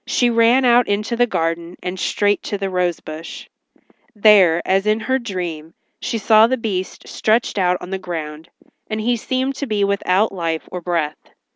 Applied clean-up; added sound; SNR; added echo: none; none; none; none.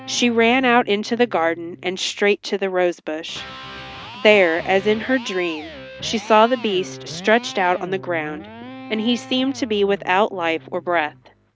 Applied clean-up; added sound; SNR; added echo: none; Electric guitar; 17 dB; none.